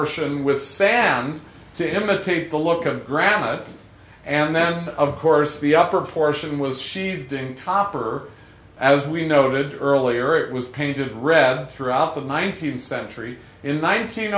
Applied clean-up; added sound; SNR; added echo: none; none; none; none.